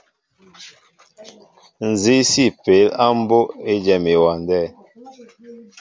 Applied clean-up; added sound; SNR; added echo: none; none; none; none.